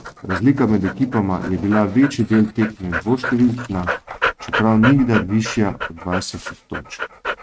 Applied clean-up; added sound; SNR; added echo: neural mask model RNNoise.